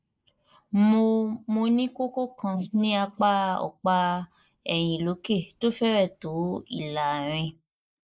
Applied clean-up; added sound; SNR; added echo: neural mask model Resemble Enhance denoiser.